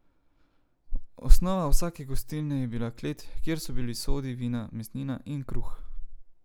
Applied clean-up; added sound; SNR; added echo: none; none; none; none.